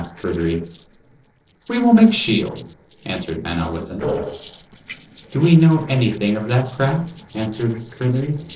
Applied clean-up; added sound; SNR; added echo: neural separator model SepFormer DNS4.